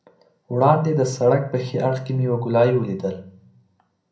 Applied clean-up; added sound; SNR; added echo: none; none; none; reverberation time 0.6 s.